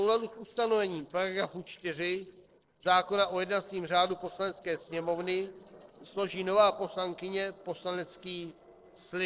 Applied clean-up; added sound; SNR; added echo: neural separator model SepFormer DNS4.